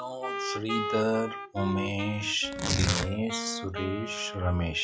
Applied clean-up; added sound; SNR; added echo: classical method log-MMSE.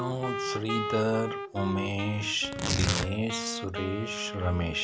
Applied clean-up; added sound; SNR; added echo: none; Tearing + Wind instrument, woodwind instrument; 3 dB; none.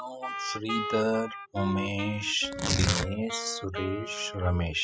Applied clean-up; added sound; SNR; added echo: classical method spectral subtraction.